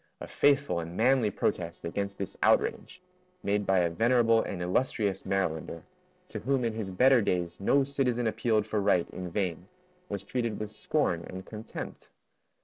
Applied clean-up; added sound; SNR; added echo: neural separator model SepFormer DNS4.